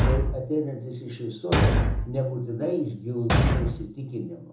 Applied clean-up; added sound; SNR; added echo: none; Thump, thud; -4 dB; reverberation time 1.0 s.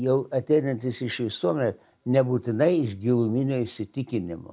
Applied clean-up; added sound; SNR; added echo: none; none; none; none.